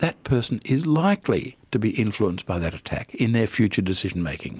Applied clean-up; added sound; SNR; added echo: none; none; none; none.